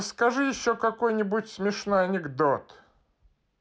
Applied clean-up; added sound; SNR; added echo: none; none; none; none.